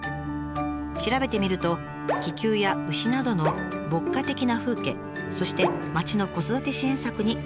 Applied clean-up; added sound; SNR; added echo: none; Bowed string instrument + Bowed string instrument; 10 dB; none.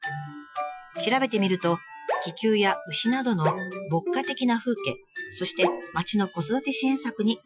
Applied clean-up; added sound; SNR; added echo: classical method Wiener filter.